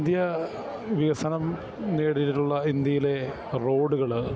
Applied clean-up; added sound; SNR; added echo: none; none; none; none.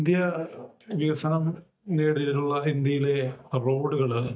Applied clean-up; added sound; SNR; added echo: neural mask model DeepFilterNet 3.